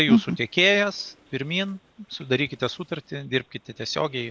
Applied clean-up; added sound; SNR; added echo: none; none; none; none.